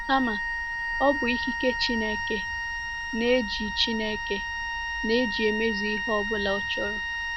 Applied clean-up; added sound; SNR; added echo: none; Wind instrument, woodwind instrument; 2 dB; none.